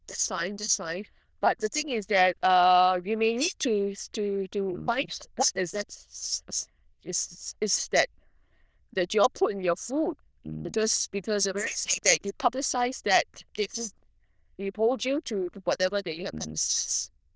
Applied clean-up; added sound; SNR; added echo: neural diffusion model UNIVERSE++.